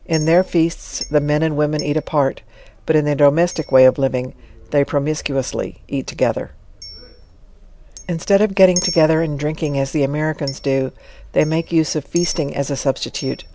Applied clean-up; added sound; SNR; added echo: none; Chink, clink; 16 dB; none.